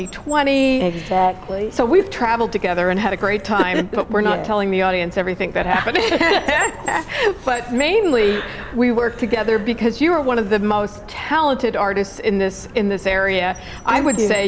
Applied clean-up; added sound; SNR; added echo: none; Car; 17 dB; none.